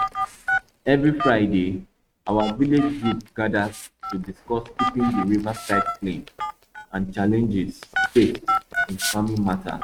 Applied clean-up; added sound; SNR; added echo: neural mask model RNNoise.